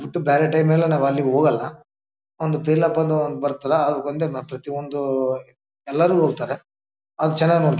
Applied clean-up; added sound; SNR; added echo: none; none; none; none.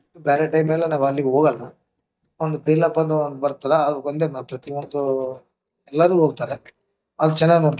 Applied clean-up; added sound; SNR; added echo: neural mask model DeepFilterNet 3.